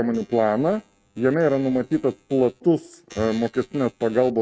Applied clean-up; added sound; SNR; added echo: neural mask model RNNoise.